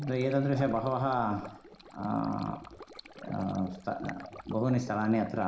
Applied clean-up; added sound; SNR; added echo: none; Stream; 16 dB; reverberation time 0.4 s.